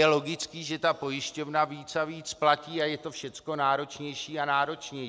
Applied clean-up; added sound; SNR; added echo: none; none; none; none.